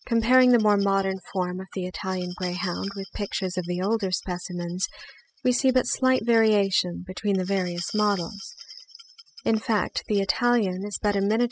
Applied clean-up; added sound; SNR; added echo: classical method spectral subtraction.